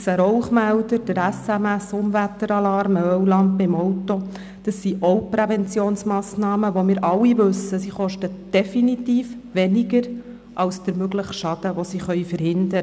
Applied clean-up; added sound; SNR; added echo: none; none; none; none.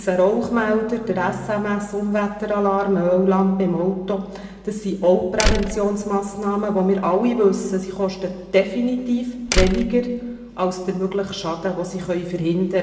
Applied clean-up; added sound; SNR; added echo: none; Slam; 2 dB; reverberation time 1.1 s.